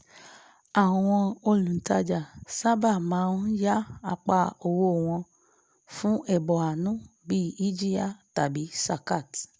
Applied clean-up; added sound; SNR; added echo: none; none; none; none.